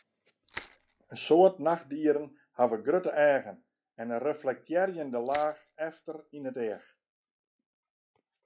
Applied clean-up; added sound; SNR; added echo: classical method log-MMSE.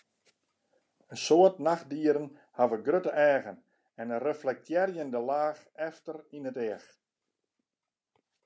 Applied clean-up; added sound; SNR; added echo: none; none; none; none.